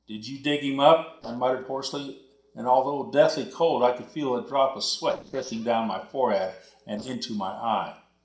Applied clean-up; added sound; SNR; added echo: neural separator model SepFormer DNS4.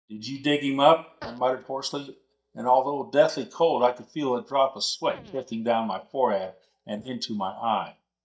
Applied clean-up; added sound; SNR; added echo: neural mask model DeepFilterNet 3.